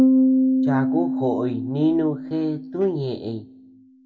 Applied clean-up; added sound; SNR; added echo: none; Piano; -3 dB; reverberation time 0.4 s.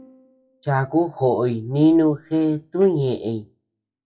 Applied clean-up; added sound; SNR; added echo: classical method WPE with log-MMSE.